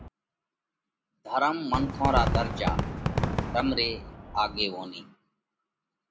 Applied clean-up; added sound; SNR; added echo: none; Fireworks; 2 dB; none.